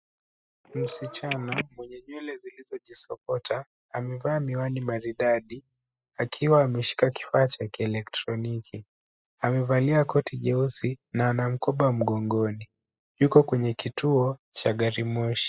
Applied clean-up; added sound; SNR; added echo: classical method spectral subtraction.